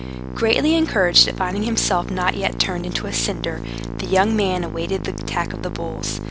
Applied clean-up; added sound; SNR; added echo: none; Musical instrument; 7 dB; none.